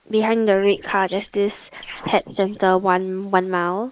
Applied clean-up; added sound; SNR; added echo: neural mask model Resemble Enhance denoiser.